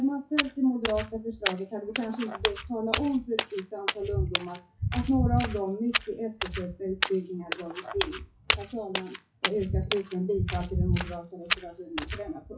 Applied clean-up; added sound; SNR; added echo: classical method WPE with log-MMSE.